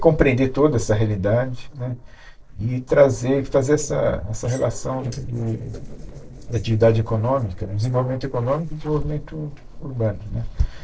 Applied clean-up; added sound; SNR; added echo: neural separator model SepFormer DNS4.